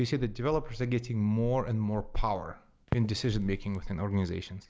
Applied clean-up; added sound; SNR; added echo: none; Crackle; 12 dB; none.